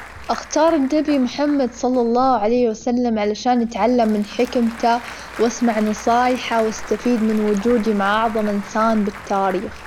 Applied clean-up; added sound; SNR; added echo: none; Applause / Crowd; 16 dB; none.